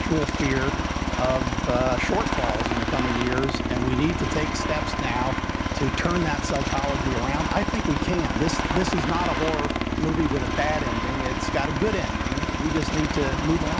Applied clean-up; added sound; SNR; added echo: none; Aircraft; -2 dB; none.